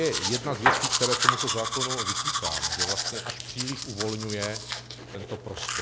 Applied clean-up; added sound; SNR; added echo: none; Domestic sounds, home sounds; -4 dB; none.